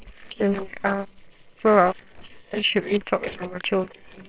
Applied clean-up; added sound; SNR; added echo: neural separator model SepFormer WHAMR!.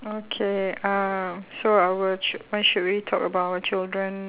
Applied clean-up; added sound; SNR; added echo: none; none; none; none.